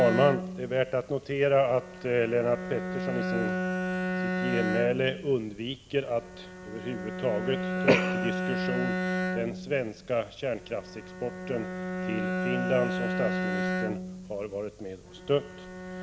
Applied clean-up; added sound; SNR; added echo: none; Bowed string instrument; 3 dB; none.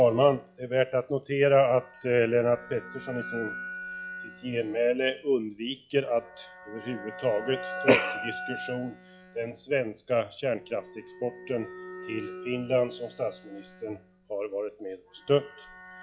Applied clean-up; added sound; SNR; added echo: classical method log-MMSE.